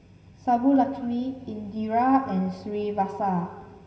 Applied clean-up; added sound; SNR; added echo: none; none; none; reverberation time 2.0 s.